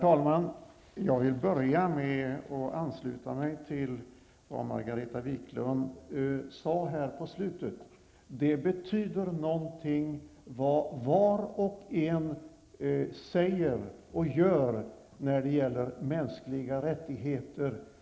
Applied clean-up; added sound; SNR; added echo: none; none; none; none.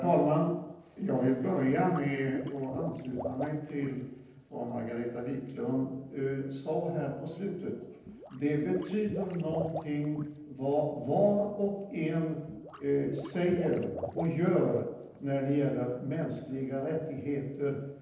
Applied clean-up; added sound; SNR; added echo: neural separator model SepFormer DNS4.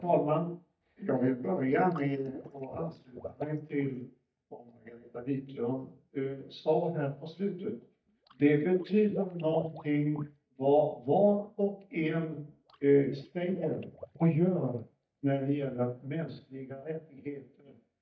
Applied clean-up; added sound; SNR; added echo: neural mask model DeepFilterNet 3.